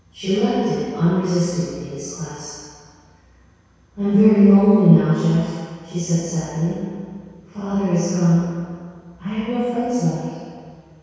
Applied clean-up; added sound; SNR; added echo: none; none; none; reverberation time 2.0 s.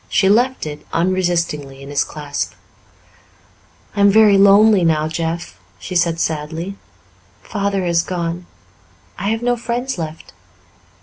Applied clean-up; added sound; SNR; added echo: none; none; none; none.